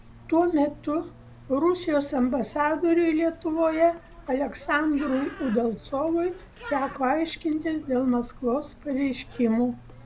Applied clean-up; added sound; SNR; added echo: none; Bird; 19 dB; none.